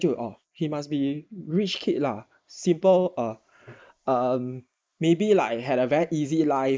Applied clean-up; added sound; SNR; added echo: neural mask model Resemble Enhance denoiser.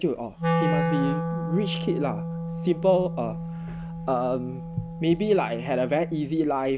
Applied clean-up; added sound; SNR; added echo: none; Wind instrument, woodwind instrument; 3 dB; none.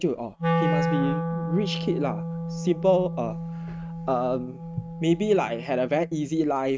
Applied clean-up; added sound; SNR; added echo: neural mask model RNNoise.